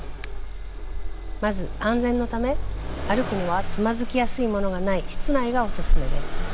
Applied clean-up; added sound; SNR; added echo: none; Accelerating, revving, vroom; -3 dB; none.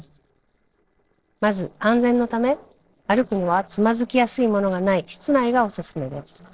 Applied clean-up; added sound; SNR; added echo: neural separator model SepFormer DNS4.